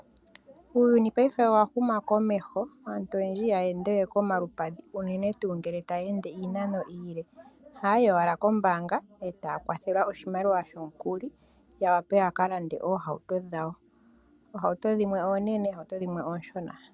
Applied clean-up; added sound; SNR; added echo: none; none; none; none.